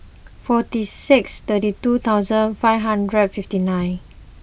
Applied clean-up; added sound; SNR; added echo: none; none; none; none.